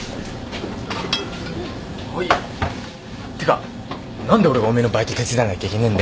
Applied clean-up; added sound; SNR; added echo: none; none; none; none.